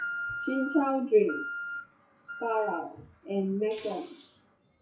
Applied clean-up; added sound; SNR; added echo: classical method WPE with log-MMSE.